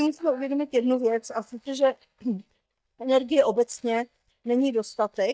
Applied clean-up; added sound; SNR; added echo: neural mask model DeepFilterNet 3.